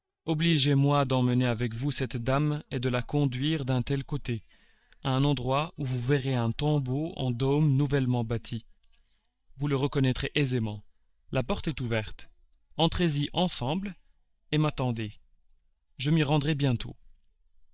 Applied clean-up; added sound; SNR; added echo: neural mask model DeepFilterNet 3.